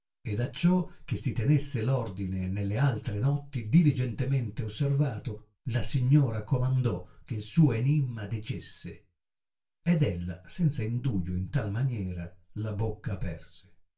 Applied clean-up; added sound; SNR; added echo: none; none; none; reverberation time 0.2 s.